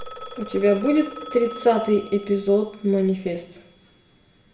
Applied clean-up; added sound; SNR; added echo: none; Telephone; 17 dB; reverberation time 0.7 s.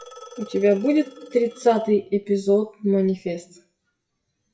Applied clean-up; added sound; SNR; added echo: classical method WPE with log-MMSE.